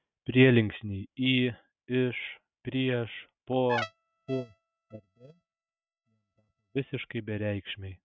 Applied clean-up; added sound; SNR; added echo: neural mask model RNNoise.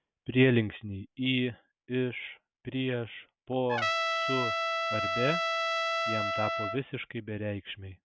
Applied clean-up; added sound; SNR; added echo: none; Trumpet; -2 dB; none.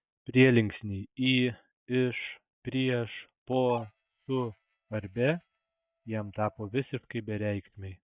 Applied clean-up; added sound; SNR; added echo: neural mask model DeepFilterNet 3.